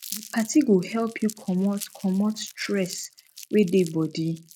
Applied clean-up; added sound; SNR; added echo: neural mask model RNNoise.